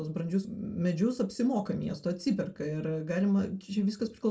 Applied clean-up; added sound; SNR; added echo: none; none; none; reverberation time 0.2 s.